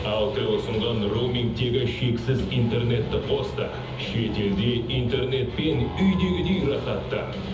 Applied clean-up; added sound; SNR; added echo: none; Thump, thud; 19 dB; reverberation time 0.7 s.